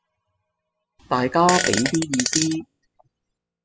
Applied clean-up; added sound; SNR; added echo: classical method spectral subtraction.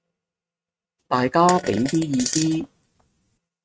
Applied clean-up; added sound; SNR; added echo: neural mask model RNNoise.